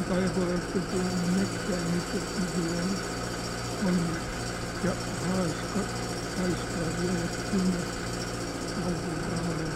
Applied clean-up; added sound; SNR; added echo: none; Idling; 1 dB; none.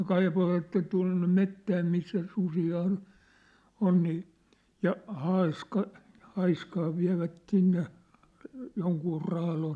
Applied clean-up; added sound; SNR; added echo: none; none; none; none.